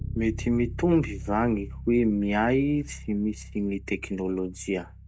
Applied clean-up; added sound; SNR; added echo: none; Bass guitar; 11 dB; none.